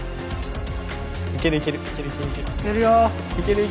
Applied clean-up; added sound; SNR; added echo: none; Drawer open or close; 20 dB; none.